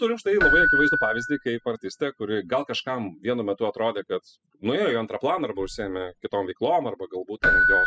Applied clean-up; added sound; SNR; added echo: classical method spectral subtraction.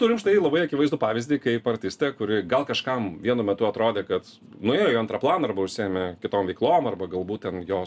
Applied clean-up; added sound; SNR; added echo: none; none; none; none.